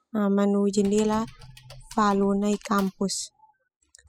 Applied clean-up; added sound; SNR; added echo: classical method spectral subtraction.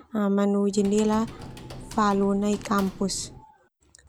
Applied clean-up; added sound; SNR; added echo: none; Computer keyboard; 17 dB; none.